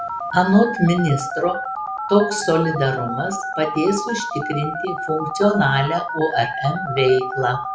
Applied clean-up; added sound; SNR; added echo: none; Telephone; 6 dB; none.